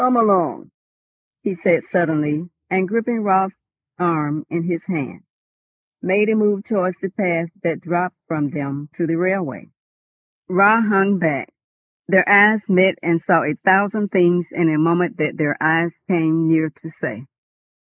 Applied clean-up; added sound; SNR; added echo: neural mask model Resemble Enhance denoiser.